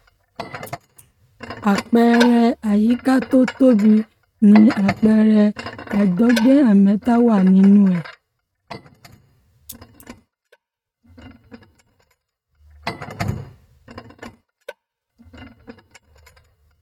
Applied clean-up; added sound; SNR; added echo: neural mask model RNNoise.